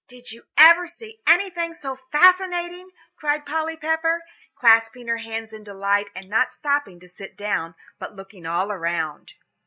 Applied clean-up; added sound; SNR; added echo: none; none; none; none.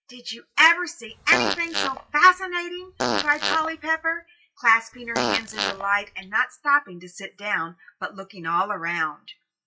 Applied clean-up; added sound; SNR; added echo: classical method WPE with log-MMSE.